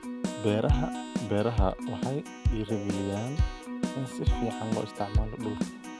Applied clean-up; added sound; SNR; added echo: none; Keyboard (musical); -2 dB; none.